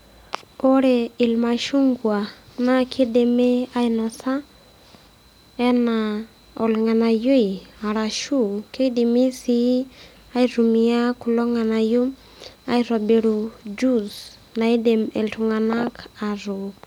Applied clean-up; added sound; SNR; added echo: none; none; none; none.